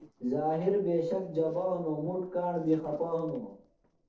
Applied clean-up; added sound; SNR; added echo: neural separator model SepFormer DNS4.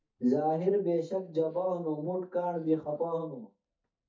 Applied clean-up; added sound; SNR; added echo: neural mask model DeepFilterNet 3.